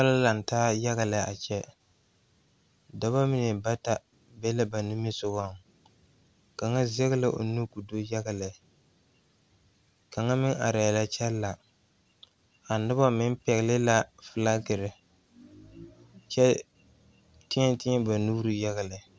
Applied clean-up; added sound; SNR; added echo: none; none; none; none.